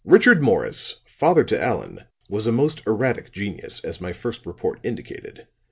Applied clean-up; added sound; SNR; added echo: none; none; none; none.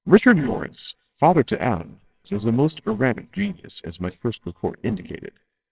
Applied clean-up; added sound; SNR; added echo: neural separator model SepFormer WHAMR!.